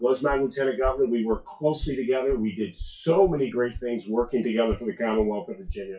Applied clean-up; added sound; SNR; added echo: classical method WPE with log-MMSE.